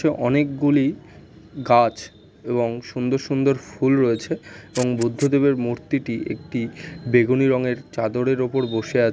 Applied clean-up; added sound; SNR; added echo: none; Camera; 19 dB; none.